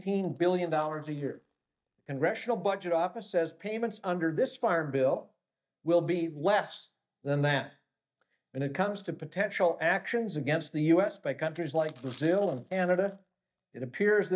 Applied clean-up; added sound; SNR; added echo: neural mask model DeepFilterNet 3.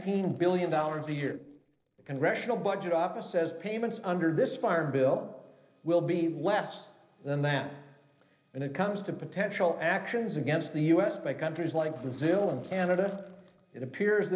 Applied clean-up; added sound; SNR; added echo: neural separator model SepFormer DNS4.